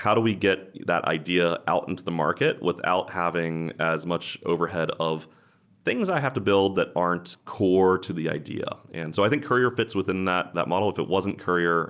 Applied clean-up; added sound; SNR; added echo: none; none; none; none.